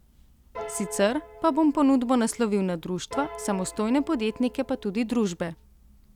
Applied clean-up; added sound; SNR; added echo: none; Piano; 16 dB; none.